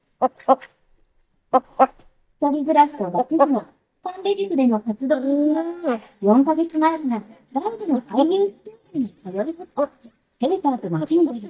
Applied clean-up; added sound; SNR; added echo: neural mask model DeepFilterNet 3.